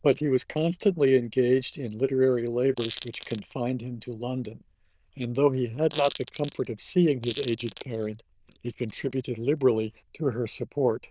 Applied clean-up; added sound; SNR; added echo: neural diffusion model UNIVERSE++.